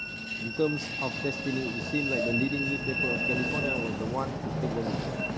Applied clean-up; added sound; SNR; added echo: none; Train; -2 dB; none.